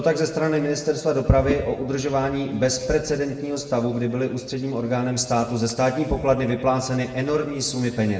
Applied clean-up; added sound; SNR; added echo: none; Whoosh, swoosh, swish; 14 dB; reverberation time 1.3 s.